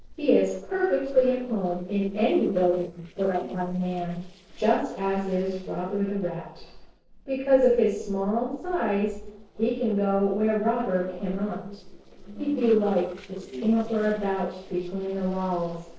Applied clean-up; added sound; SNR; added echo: neural separator model SepFormer DNS4.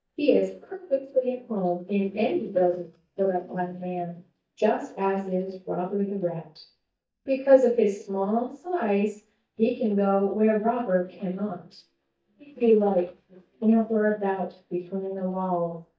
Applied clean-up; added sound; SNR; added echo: neural mask model DeepFilterNet 3.